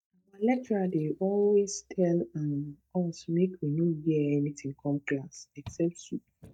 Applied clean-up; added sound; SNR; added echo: neural mask model DeepFilterNet 3.